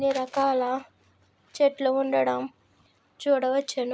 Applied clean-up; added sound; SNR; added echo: none; none; none; none.